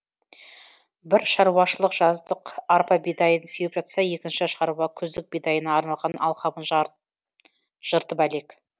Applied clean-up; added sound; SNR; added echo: none; none; none; none.